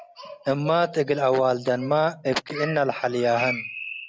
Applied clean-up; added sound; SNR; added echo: none; none; none; none.